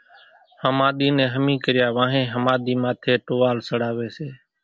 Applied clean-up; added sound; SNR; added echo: none; none; none; none.